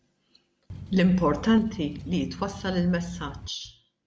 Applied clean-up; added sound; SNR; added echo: none; Boat, Water vehicle; 14 dB; none.